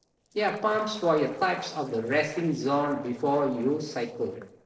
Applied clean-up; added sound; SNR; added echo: neural separator model SepFormer DNS4.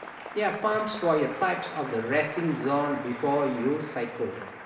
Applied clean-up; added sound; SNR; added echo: none; Applause; 12 dB; reverberation time 0.9 s.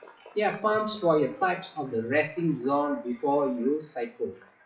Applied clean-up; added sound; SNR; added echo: classical method WPE with log-MMSE.